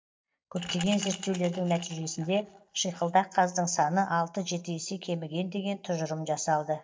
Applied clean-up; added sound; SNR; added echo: neural mask model DeepFilterNet 3.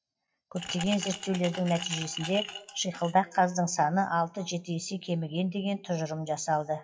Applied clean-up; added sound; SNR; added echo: classical method WPE with log-MMSE.